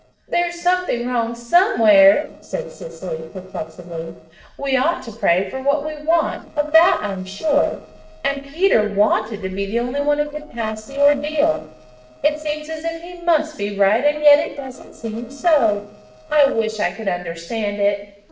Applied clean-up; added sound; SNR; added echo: neural separator model SepFormer DNS4.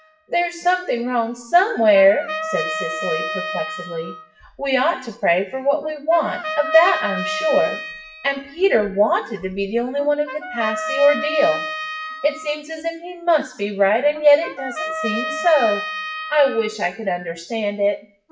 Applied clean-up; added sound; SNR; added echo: classical method WPE with log-MMSE.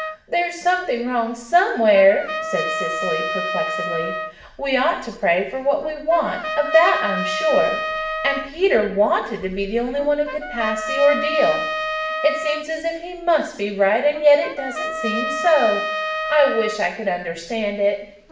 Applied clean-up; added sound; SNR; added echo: none; Trumpet; 7 dB; reverberation time 0.7 s.